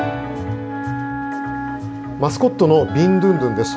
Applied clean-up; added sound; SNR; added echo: none; Wind instrument, woodwind instrument; 8 dB; none.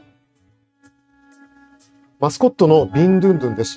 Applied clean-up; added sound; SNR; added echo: neural mask model RNNoise.